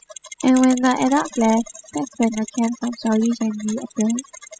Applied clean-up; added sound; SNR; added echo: classical method spectral subtraction.